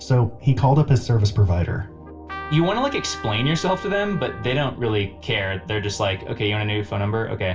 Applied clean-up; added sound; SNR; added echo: none; Trumpet; 15 dB; reverberation time 0.3 s.